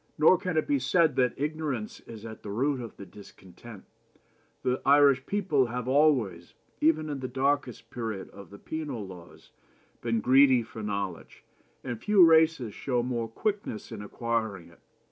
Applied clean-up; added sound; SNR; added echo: none; none; none; none.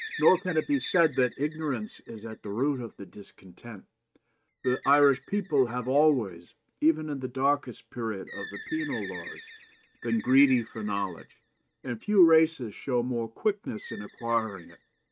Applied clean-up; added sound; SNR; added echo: neural mask model RNNoise.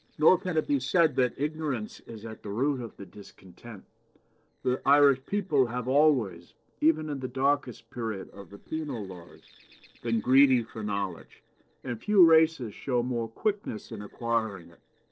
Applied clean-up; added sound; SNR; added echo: neural separator model SepFormer DNS4.